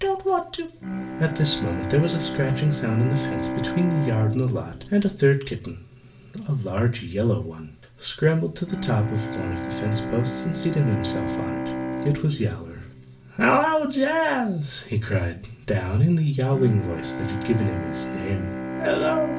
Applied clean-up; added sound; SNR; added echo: none; Bowed string instrument; 8 dB; reverberation time 0.3 s.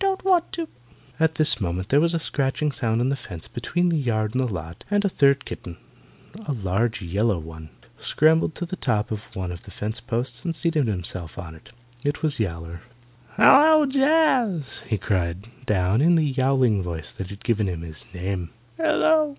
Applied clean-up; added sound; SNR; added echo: none; none; none; none.